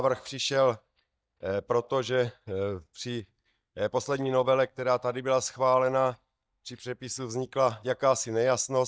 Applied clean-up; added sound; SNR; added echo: neural mask model DeepFilterNet 3.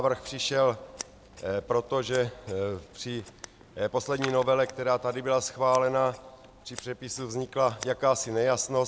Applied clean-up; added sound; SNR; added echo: none; Scissors; 19 dB; none.